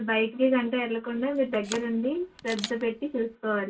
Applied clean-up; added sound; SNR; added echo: none; Camera; 15 dB; reverberation time 0.2 s.